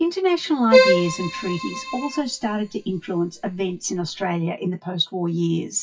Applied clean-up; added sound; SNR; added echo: classical method WPE with log-MMSE.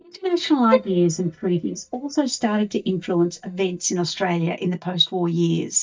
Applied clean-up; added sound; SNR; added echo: neural mask model DeepFilterNet 3.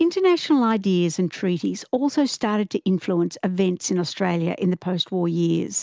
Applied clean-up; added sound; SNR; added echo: none; none; none; none.